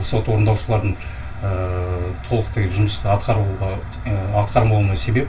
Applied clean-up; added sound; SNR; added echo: none; none; none; reverberation time 0.2 s.